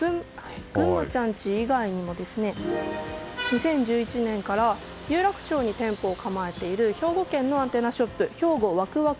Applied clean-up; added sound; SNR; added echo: none; Vehicle horn, car horn, honking; 17 dB; none.